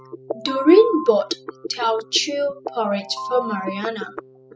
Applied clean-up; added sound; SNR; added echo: classical method spectral subtraction.